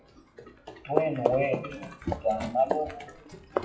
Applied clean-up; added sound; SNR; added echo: classical method WPE with log-MMSE.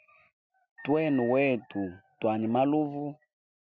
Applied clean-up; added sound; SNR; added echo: none; none; none; none.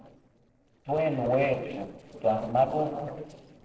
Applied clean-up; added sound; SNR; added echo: neural separator model SepFormer DNS4.